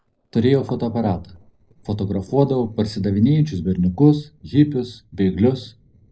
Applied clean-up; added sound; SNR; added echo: neural separator model SepFormer DNS4.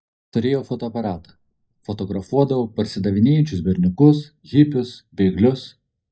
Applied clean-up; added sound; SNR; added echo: neural mask model DeepFilterNet 3.